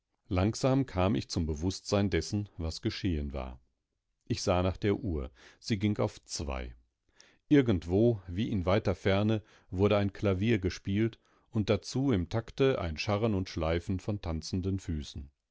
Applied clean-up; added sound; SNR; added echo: none; none; none; none.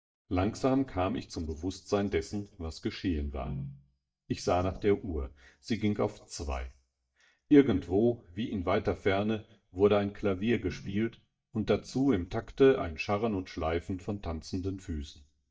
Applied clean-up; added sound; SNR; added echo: neural mask model DeepFilterNet 3.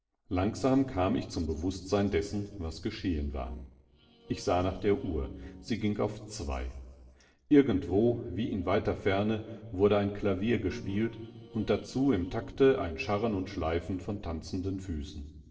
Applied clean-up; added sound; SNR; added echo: neural separator model SepFormer DNS4.